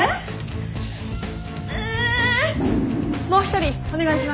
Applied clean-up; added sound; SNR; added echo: none; none; none; none.